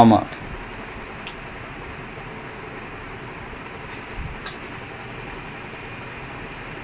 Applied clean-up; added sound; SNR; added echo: none; none; none; none.